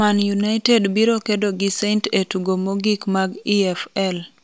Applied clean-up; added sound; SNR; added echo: none; none; none; none.